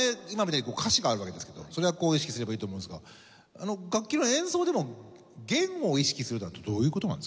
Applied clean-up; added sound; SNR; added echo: none; none; none; none.